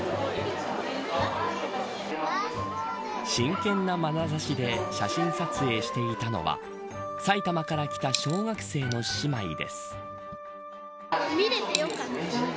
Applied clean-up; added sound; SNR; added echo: none; Coin (dropping); 7 dB; none.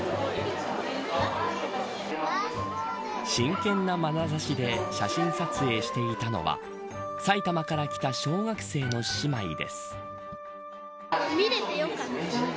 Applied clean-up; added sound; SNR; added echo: none; none; none; none.